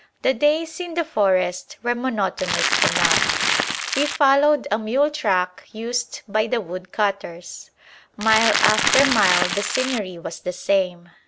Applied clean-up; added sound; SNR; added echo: none; Crackle; -1 dB; none.